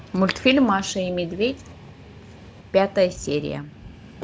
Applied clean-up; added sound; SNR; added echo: none; Train; 19 dB; none.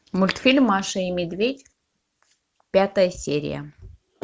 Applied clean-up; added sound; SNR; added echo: none; none; none; none.